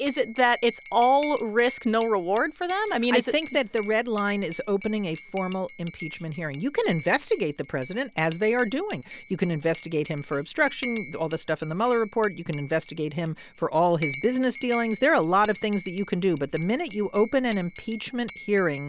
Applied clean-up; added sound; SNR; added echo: none; Cutlery, silverware / Dishes, pots, and pans / Chink, clink; 13 dB; none.